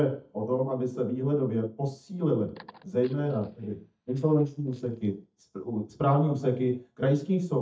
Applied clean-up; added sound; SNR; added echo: neural mask model DeepFilterNet 3.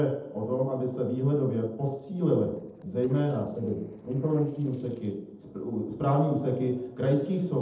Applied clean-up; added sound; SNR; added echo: neural separator model SepFormer DNS4.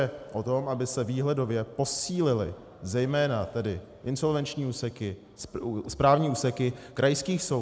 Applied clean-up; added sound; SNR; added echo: none; none; none; none.